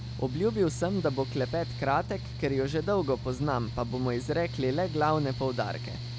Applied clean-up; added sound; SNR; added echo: none; Mechanical fan; 7 dB; none.